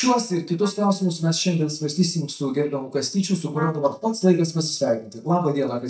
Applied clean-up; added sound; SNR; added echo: neural mask model DeepFilterNet 3.